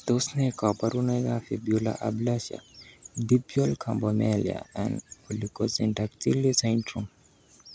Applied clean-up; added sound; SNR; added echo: none; none; none; none.